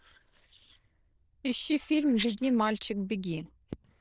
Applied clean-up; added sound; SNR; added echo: neural diffusion model UNIVERSE++.